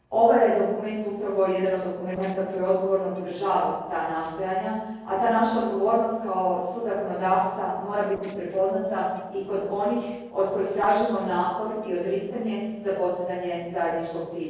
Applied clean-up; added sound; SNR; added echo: neural separator model SepFormer DNS4.